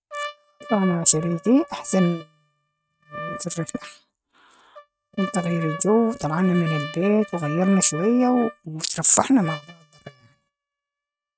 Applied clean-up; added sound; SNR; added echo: neural mask model RNNoise.